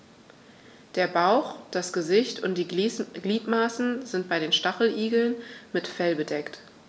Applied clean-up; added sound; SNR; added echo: none; none; none; none.